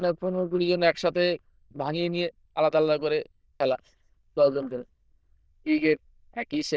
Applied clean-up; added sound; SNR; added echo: neural diffusion model UNIVERSE++.